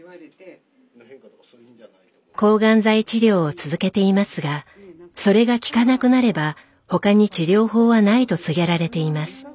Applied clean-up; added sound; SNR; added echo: none; none; none; none.